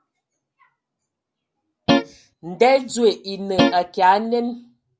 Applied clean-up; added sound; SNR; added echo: none; Guitar; -3 dB; none.